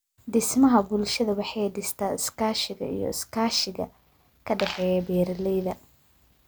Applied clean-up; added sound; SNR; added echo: none; Coin (dropping); 14 dB; none.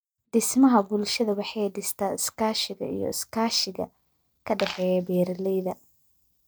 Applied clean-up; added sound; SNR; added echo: neural mask model DeepFilterNet 3.